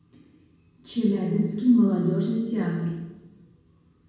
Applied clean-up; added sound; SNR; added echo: none; none; none; reverberation time 1.1 s.